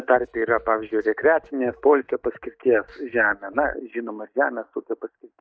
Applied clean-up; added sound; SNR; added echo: neural mask model DeepFilterNet 3.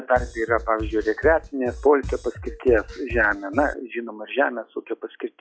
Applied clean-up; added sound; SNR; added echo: classical method log-MMSE.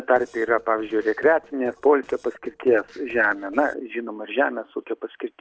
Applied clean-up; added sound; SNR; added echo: neural separator model SepFormer DNS4.